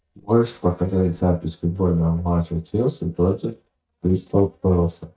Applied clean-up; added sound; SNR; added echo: neural mask model DeepFilterNet 3.